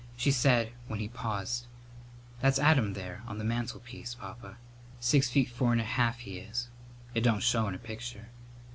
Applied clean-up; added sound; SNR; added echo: none; none; none; none.